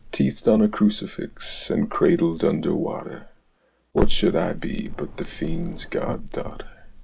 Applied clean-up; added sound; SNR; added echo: neural mask model Resemble Enhance denoiser.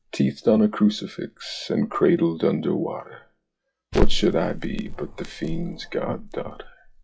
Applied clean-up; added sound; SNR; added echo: classical method log-MMSE.